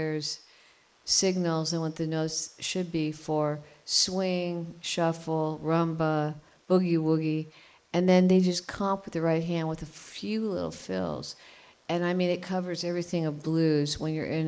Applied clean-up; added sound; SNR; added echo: neural mask model Resemble Enhance denoiser.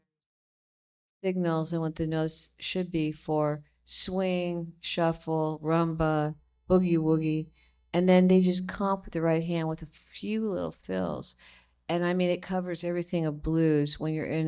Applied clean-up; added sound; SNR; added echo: neural mask model DeepFilterNet 3.